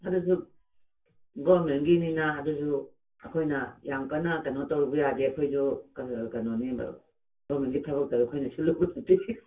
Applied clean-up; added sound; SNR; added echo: none; Bird; 16 dB; reverberation time 0.2 s.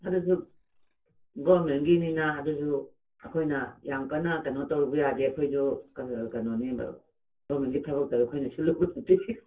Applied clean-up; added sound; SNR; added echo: neural separator model SepFormer DNS4.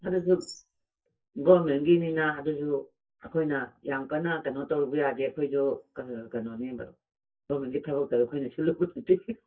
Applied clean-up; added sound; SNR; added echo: neural mask model DeepFilterNet 3.